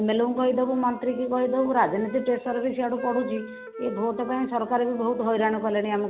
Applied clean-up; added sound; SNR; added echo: none; Wind instrument, woodwind instrument; 15 dB; none.